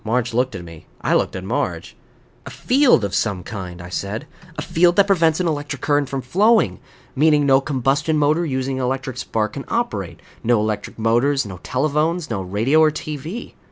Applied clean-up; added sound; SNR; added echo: none; none; none; none.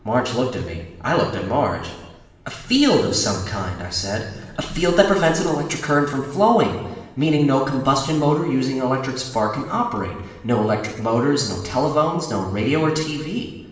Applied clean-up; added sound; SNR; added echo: none; none; none; reverberation time 1.0 s.